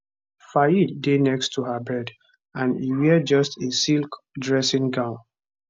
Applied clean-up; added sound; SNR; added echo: none; none; none; none.